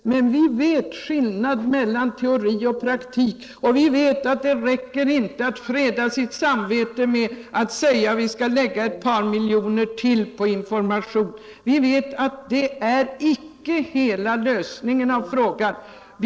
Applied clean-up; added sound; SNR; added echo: neural separator model SepFormer DNS4.